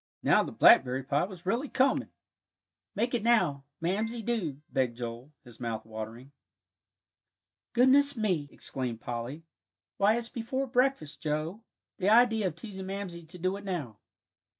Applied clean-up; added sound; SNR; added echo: neural mask model DeepFilterNet 3.